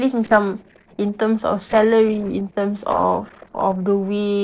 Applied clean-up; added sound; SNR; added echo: neural separator model SepFormer DNS4.